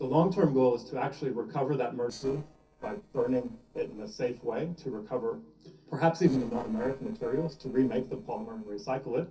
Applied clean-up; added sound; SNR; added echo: neural separator model SepFormer DNS4.